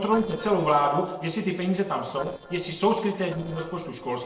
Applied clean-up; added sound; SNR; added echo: neural separator model SepFormer DNS4.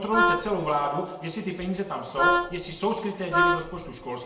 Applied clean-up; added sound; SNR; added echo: none; Wind instrument, woodwind instrument; -3 dB; reverberation time 1.0 s.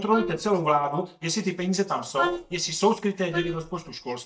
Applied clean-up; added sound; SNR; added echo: neural mask model DeepFilterNet 3.